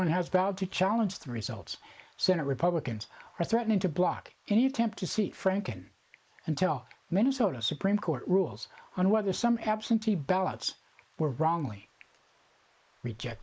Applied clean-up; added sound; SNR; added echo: neural mask model Resemble Enhance denoiser.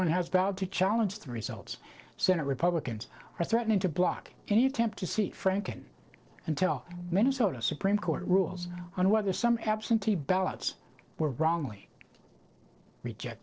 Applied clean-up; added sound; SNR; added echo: neural separator model SepFormer DNS4.